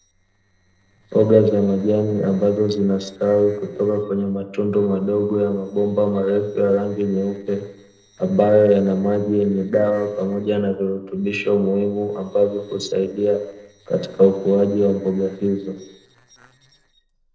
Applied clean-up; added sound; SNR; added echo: neural separator model SepFormer DNS4.